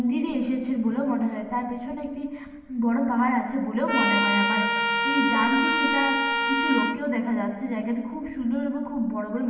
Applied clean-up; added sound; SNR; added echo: none; Trumpet; -1 dB; reverberation time 1.3 s.